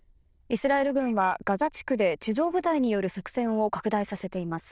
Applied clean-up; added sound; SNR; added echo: neural diffusion model UNIVERSE++.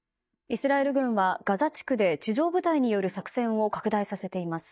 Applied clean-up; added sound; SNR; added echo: neural mask model DeepFilterNet 3.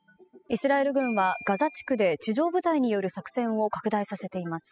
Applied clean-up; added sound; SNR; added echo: classical method spectral subtraction.